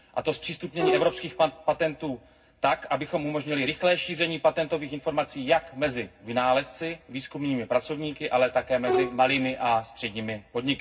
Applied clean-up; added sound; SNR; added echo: none; Bowed string instrument; 2 dB; reverberation time 0.4 s.